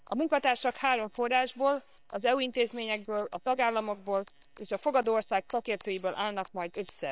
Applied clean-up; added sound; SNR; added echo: neural separator model SepFormer WHAM!.